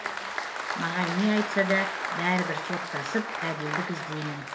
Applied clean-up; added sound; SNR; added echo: none; Applause; 3 dB; reverberation time 0.5 s.